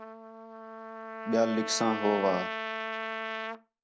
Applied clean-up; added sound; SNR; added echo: none; Trumpet; 5 dB; none.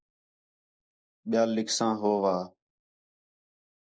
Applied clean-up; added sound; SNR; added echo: neural mask model Resemble Enhance denoiser.